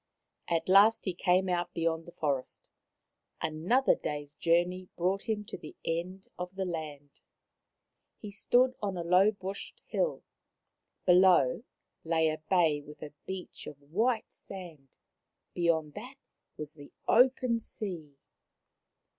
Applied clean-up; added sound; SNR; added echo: none; none; none; none.